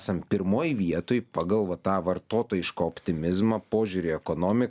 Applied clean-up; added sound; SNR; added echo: none; none; none; none.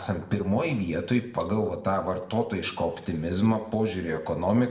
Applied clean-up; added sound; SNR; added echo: none; none; none; reverberation time 0.8 s.